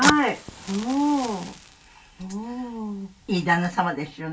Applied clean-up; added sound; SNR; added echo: none; Fire; 8 dB; reverberation time 0.2 s.